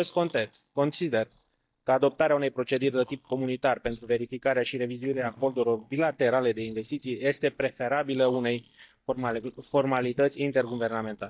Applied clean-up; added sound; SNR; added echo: neural mask model DeepFilterNet 3.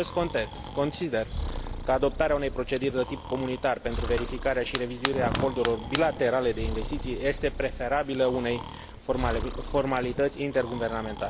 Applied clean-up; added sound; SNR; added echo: none; Fire + Breathing; 7 dB; none.